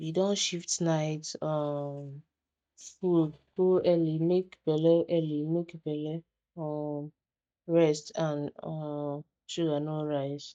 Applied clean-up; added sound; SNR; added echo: neural mask model DeepFilterNet 3.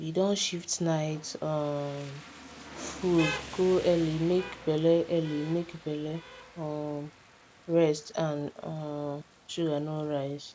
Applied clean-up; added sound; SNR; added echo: none; Rain; 15 dB; none.